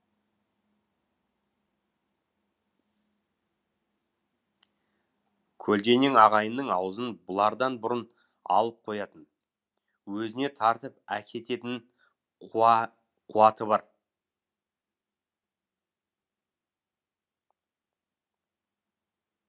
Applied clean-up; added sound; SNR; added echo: none; none; none; none.